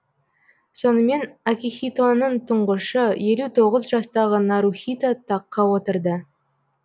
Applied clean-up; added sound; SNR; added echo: none; none; none; none.